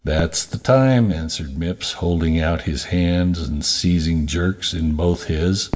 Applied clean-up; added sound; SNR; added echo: none; Fireworks; 18 dB; reverberation time 0.7 s.